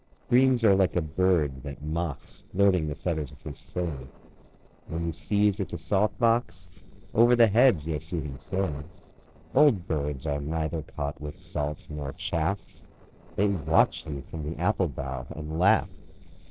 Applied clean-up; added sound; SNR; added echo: neural separator model SepFormer DNS4.